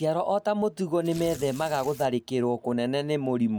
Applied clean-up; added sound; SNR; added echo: none; Tearing; 18 dB; none.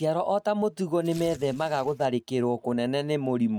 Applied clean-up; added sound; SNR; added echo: neural mask model RNNoise.